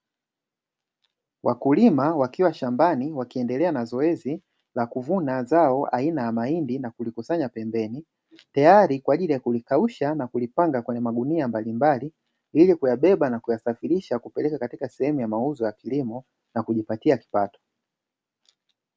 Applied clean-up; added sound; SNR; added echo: none; none; none; none.